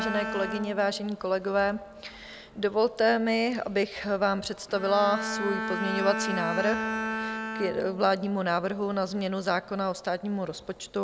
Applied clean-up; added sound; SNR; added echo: none; Bowed string instrument; 8 dB; none.